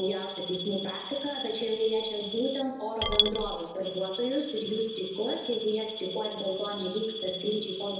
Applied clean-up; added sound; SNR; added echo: none; Coin (dropping) / Glass; 4 dB; reverberation time 1.0 s.